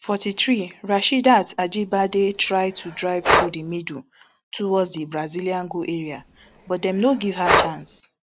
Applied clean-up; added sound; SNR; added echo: none; Breathing; 3 dB; none.